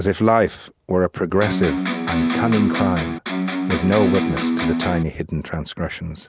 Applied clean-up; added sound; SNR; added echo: none; Electric guitar; 0 dB; none.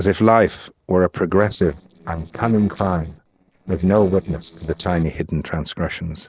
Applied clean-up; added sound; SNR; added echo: neural separator model SepFormer DNS4.